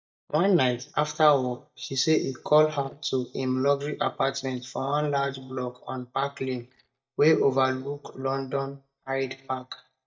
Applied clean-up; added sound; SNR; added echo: neural mask model DeepFilterNet 3.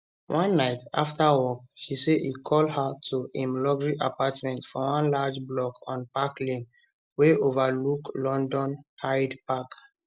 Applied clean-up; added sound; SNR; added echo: none; none; none; none.